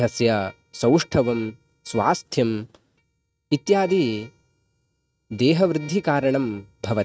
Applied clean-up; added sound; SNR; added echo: neural mask model RNNoise.